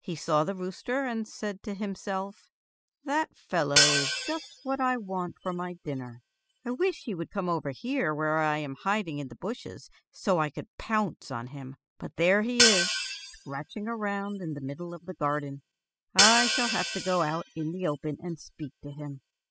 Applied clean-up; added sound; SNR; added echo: classical method spectral subtraction.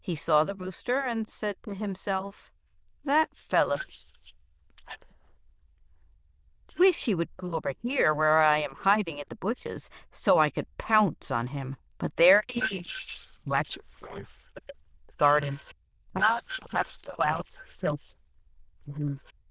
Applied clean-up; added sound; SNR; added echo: neural diffusion model UNIVERSE++.